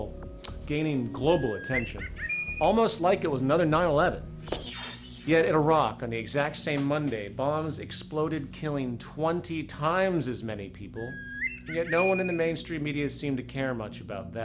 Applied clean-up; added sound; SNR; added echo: none; Bird; 7 dB; none.